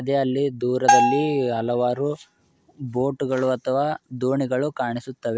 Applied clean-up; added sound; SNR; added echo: none; Bell; -1 dB; none.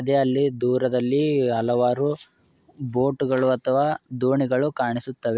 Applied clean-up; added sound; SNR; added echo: none; none; none; none.